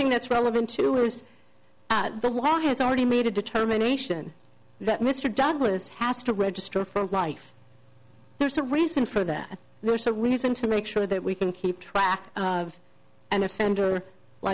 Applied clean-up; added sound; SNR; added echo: none; none; none; none.